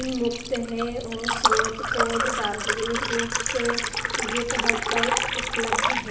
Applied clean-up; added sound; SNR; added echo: none; Liquid; -3 dB; reverberation time 1.0 s.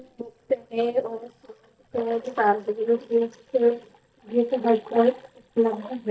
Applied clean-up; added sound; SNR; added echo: neural mask model DeepFilterNet 3.